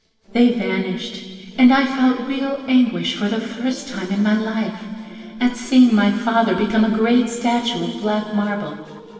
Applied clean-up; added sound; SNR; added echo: neural separator model SepFormer DNS4.